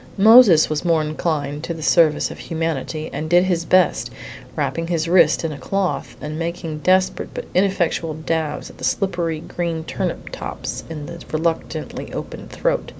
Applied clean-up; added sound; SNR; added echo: none; none; none; none.